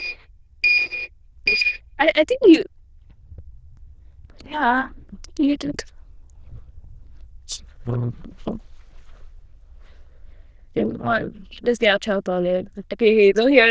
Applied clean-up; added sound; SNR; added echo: neural diffusion model UNIVERSE++.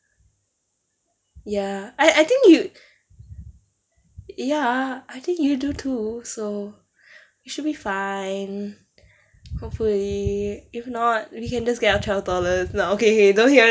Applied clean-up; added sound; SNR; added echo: none; none; none; none.